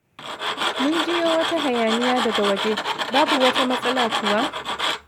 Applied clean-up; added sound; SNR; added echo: none; Tools; 1 dB; none.